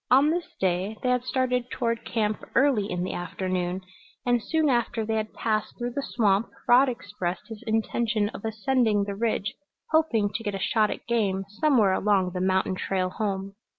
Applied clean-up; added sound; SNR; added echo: none; none; none; none.